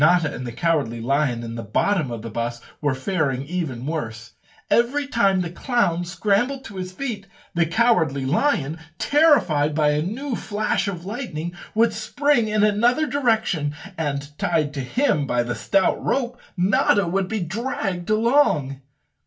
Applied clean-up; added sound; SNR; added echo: none; none; none; reverberation time 0.2 s.